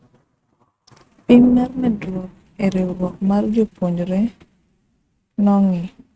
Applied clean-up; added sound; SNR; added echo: neural mask model RNNoise.